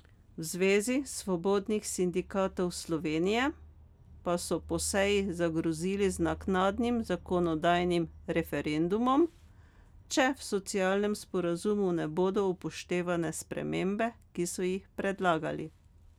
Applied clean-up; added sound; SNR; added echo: none; none; none; none.